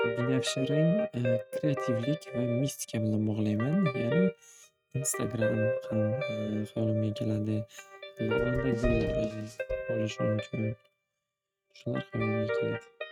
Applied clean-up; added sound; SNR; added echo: neural mask model RNNoise.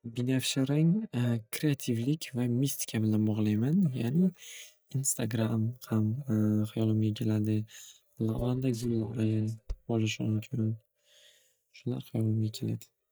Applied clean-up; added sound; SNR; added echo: neural mask model DeepFilterNet 3.